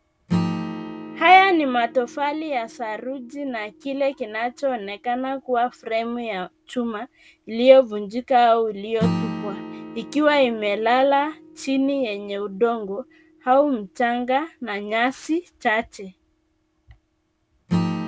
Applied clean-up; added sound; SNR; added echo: none; Acoustic guitar / Strum; 11 dB; none.